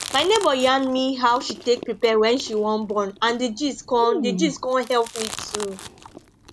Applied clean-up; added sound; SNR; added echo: none; Chewing, mastication; 11 dB; none.